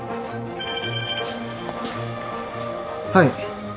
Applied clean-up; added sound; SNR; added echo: none; none; none; none.